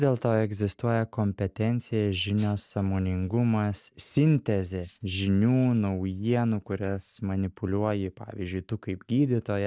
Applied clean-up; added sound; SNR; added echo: neural mask model DeepFilterNet 3.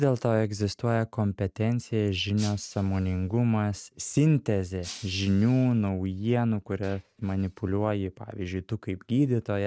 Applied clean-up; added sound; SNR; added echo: neural mask model RNNoise.